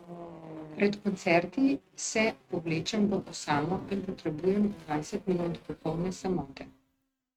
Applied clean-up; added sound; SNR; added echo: neural mask model RNNoise.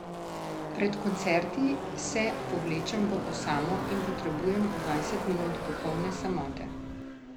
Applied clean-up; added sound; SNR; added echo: none; Car passing by / Race car, auto racing; 3 dB; none.